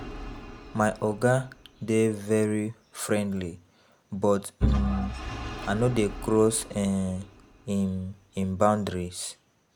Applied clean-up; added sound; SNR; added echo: none; Engine / Vehicle; 9 dB; none.